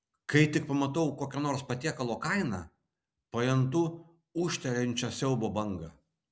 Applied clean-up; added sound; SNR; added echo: none; none; none; none.